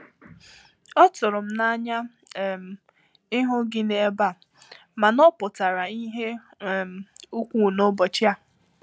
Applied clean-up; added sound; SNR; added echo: none; none; none; none.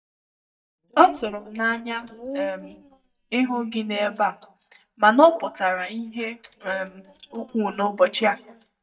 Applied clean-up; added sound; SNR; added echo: neural mask model DeepFilterNet 3.